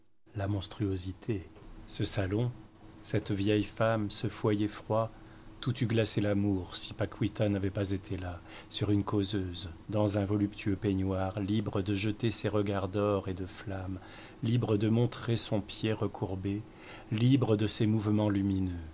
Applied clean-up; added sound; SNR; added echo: none; none; none; none.